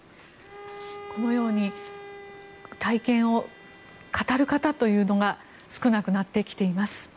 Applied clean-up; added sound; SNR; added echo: none; Bowed string instrument; 19 dB; none.